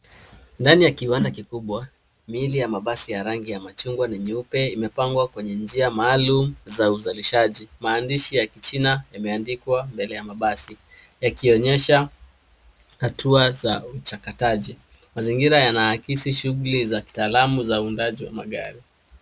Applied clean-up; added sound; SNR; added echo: none; none; none; none.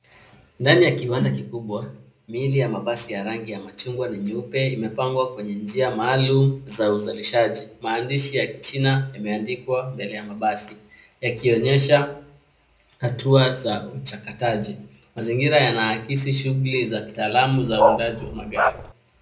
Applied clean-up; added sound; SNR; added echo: none; Bark; -2 dB; reverberation time 0.4 s.